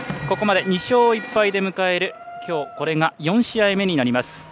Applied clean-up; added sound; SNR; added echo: none; none; none; none.